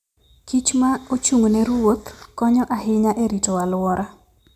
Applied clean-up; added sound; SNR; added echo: none; none; none; none.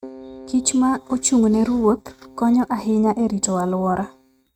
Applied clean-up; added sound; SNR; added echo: neural mask model RNNoise.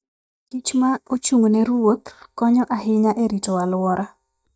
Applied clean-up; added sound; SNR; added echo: neural mask model DeepFilterNet 3.